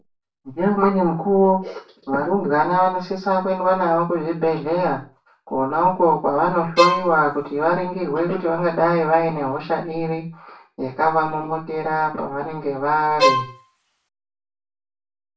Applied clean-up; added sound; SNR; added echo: none; Bowed string instrument; 0 dB; reverberation time 0.3 s.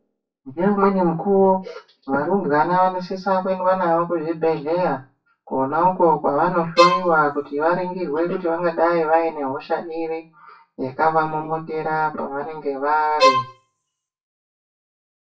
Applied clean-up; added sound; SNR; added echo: classical method WPE with log-MMSE.